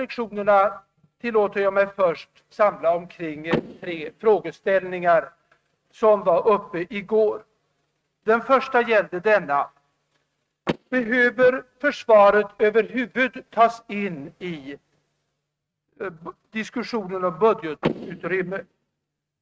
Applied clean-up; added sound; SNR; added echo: neural mask model RNNoise.